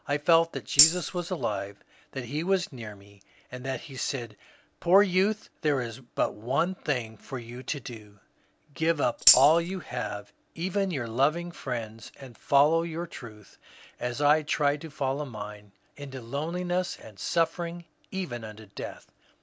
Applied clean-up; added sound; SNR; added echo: none; Tambourine; -3 dB; none.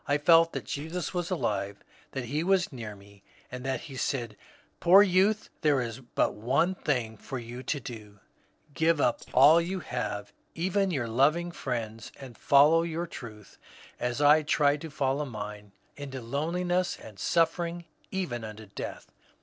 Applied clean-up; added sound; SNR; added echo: neural separator model SepFormer DNS4.